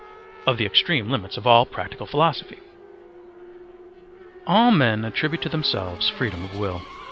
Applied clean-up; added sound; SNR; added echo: none; Race car, auto racing / Accelerating, revving, vroom; 18 dB; none.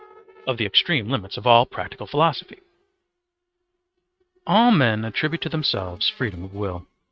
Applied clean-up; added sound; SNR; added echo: neural mask model RNNoise.